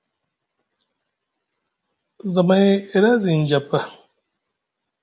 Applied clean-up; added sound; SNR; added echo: none; none; none; none.